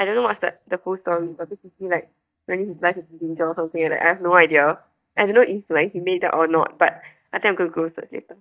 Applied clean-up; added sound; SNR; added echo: neural mask model DeepFilterNet 3.